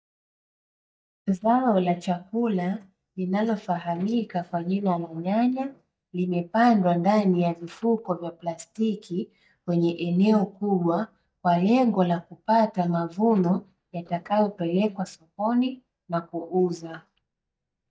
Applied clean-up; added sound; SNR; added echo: neural mask model DeepFilterNet 3.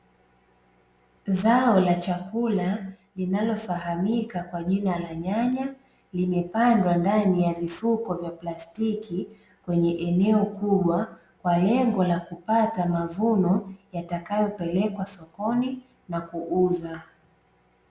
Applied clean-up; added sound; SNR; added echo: none; none; none; none.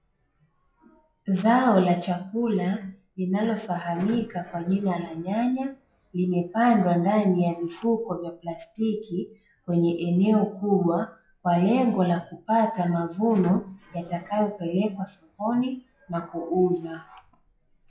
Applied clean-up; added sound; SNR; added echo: classical method log-MMSE.